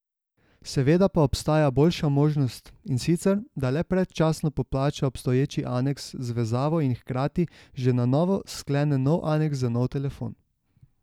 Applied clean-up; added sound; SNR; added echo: none; none; none; none.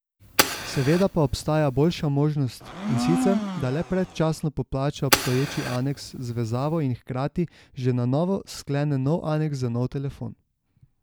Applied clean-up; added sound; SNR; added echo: none; Fire + Domestic sounds, home sounds; 4 dB; none.